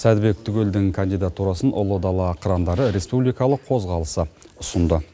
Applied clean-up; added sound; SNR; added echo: none; none; none; none.